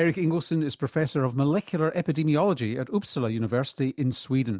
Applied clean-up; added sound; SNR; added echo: none; none; none; none.